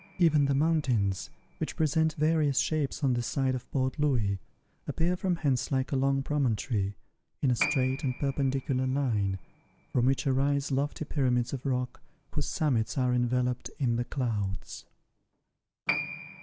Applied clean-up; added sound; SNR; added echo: none; Piano; 17 dB; none.